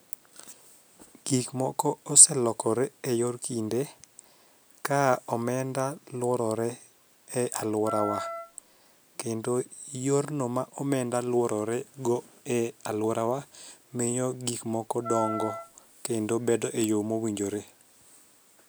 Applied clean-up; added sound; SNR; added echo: none; Wind instrument, woodwind instrument; 8 dB; none.